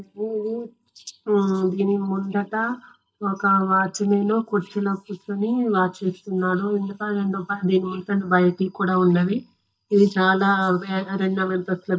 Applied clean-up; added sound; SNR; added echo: neural mask model DeepFilterNet 3.